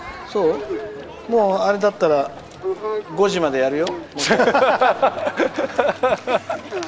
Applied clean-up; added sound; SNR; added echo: none; Crowd; 16 dB; none.